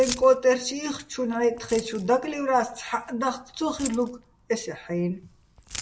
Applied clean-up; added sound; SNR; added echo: none; Keys jangling; 16 dB; none.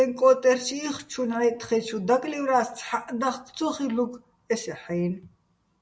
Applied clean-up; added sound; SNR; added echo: none; none; none; none.